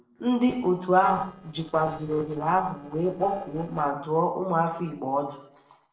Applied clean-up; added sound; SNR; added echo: neural separator model SepFormer DNS4.